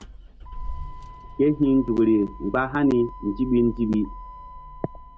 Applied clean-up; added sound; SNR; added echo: none; Motor vehicle (road); 13 dB; none.